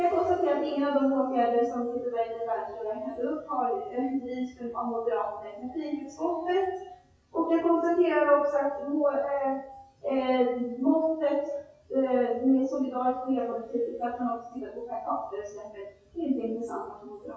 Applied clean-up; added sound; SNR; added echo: classical method WPE with log-MMSE.